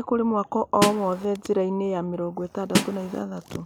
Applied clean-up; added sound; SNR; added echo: none; Snare drum; 0 dB; none.